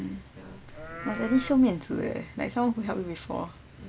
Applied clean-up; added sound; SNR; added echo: none; Livestock, farm animals, working animals; 13 dB; none.